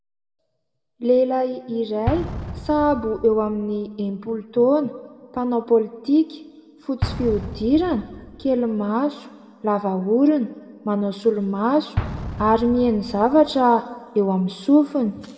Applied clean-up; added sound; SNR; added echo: none; Explosion; 14 dB; reverberation time 1.3 s.